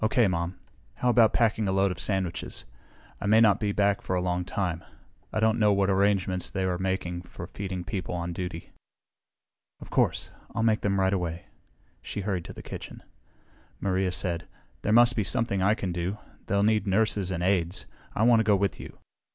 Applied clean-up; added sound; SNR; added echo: none; none; none; none.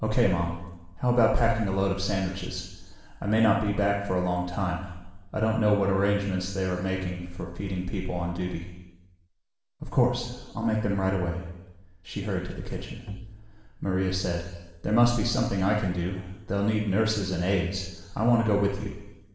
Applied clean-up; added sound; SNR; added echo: none; Bowed string instrument; 16 dB; reverberation time 1.1 s.